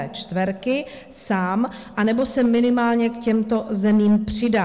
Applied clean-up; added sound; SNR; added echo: none; none; none; none.